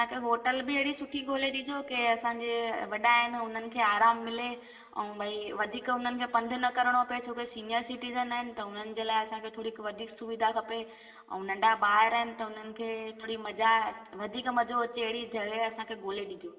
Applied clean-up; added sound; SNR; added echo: neural separator model SepFormer DNS4.